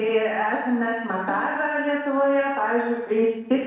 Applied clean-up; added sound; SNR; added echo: neural separator model SepFormer DNS4.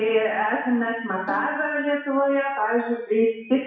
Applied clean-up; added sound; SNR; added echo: classical method WPE with log-MMSE.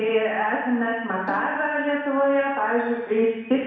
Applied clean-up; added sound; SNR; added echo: none; Bowed string instrument; 20 dB; reverberation time 1.1 s.